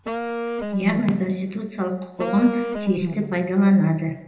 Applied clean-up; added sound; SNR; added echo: none; Wind instrument, woodwind instrument; 8 dB; reverberation time 0.9 s.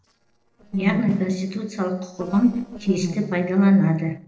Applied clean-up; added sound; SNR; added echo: neural separator model SepFormer DNS4.